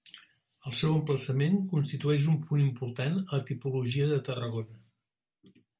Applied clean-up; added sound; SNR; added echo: none; none; none; none.